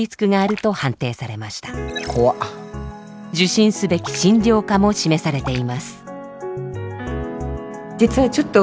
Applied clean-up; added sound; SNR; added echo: none; Raindrop; 19 dB; none.